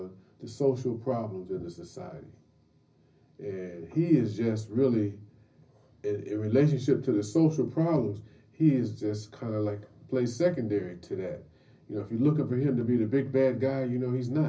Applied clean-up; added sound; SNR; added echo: none; none; none; reverberation time 0.4 s.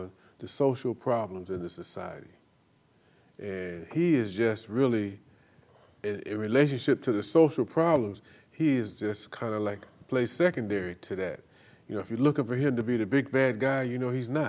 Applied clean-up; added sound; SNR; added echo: none; none; none; none.